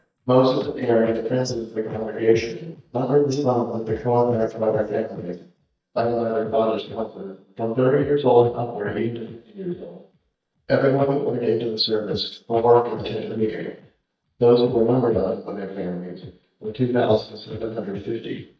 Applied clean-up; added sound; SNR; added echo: neural mask model DeepFilterNet 3.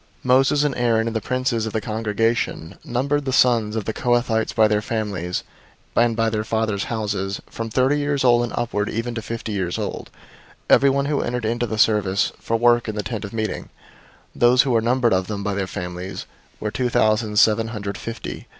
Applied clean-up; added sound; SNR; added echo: none; none; none; none.